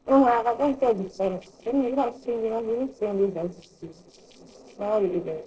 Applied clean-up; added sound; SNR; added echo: neural separator model SepFormer DNS4.